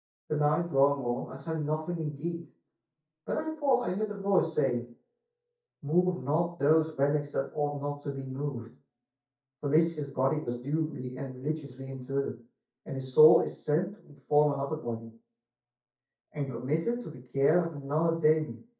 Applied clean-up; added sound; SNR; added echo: neural mask model DeepFilterNet 3.